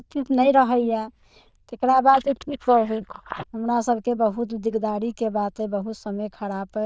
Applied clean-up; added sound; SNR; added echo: neural diffusion model UNIVERSE++.